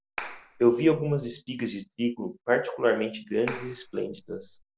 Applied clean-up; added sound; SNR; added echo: none; Clapping; 14 dB; none.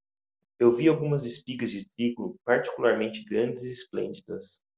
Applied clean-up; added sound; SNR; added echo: none; none; none; none.